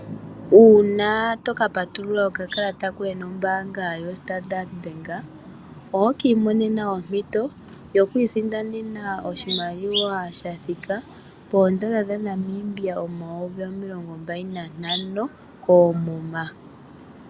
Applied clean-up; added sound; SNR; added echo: none; none; none; none.